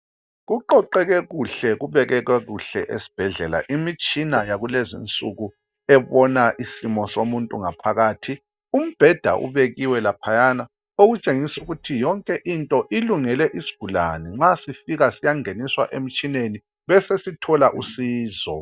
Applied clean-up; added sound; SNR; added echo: neural mask model DeepFilterNet 3.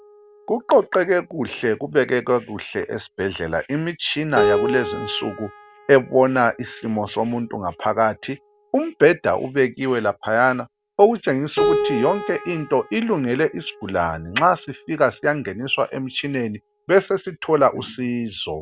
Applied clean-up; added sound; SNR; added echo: none; Keyboard (musical); 10 dB; none.